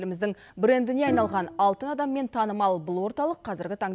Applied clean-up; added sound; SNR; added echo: none; Bowed string instrument; 11 dB; none.